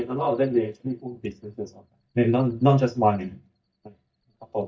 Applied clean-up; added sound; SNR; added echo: neural mask model DeepFilterNet 3.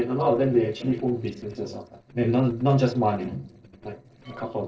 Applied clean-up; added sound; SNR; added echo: neural separator model SepFormer DNS4.